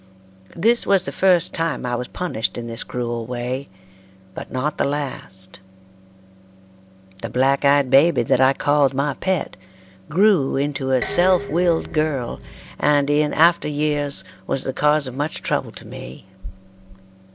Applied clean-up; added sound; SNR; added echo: none; Dishes, pots, and pans; 13 dB; none.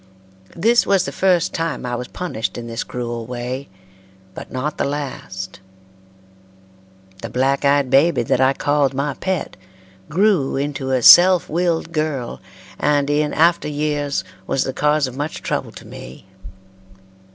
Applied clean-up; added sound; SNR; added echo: none; none; none; none.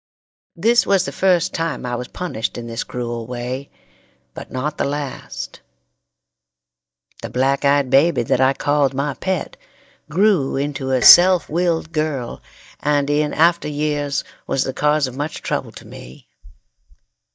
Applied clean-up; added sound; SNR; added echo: neural mask model DeepFilterNet 3.